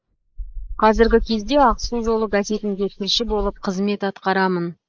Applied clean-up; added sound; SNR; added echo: neural mask model Resemble Enhance denoiser.